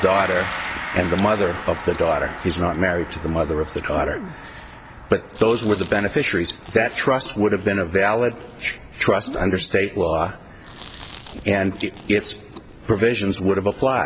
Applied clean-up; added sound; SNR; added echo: none; Gong + Chewing, mastication; 13 dB; none.